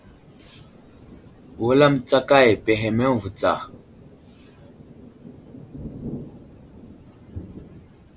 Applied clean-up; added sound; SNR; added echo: none; Thunder; 18 dB; none.